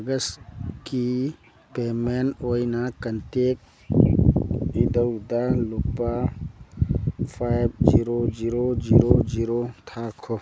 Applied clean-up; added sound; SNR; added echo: none; none; none; none.